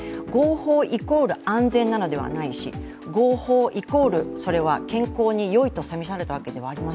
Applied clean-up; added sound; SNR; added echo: none; none; none; none.